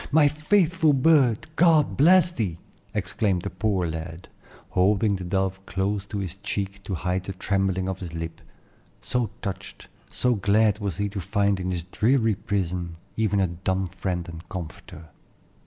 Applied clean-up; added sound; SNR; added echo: none; none; none; none.